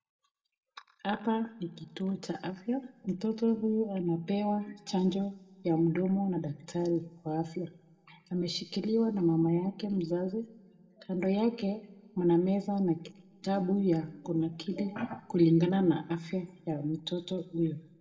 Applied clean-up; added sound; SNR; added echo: none; none; none; reverberation time 1.3 s.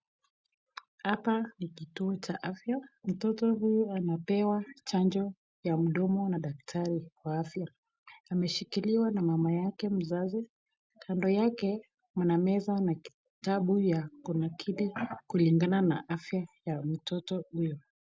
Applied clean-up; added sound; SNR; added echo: none; none; none; none.